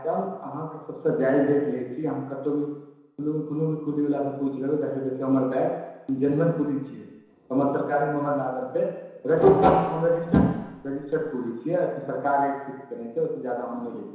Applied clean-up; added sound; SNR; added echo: none; none; none; reverberation time 1.0 s.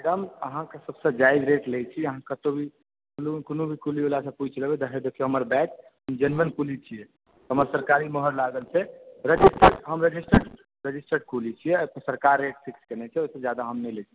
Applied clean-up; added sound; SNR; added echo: none; none; none; none.